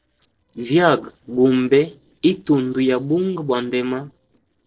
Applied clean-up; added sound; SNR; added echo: neural separator model SepFormer DNS4.